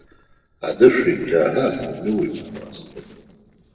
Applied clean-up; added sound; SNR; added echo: neural separator model SepFormer DNS4.